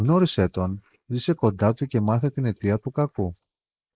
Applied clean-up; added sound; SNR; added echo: neural mask model Resemble Enhance denoiser.